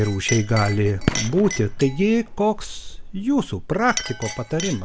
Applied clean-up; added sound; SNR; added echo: none; Fireworks + Chink, clink; 10 dB; none.